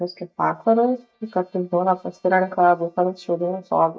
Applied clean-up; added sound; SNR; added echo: neural mask model DeepFilterNet 3.